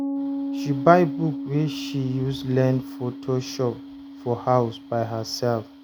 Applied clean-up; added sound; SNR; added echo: none; Piano; 8 dB; none.